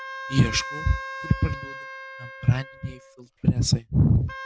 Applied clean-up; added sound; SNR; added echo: none; Wind instrument, woodwind instrument; 13 dB; none.